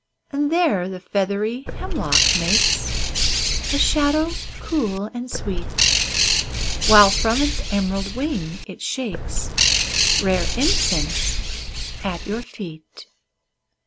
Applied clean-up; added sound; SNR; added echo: none; Bird; -3 dB; none.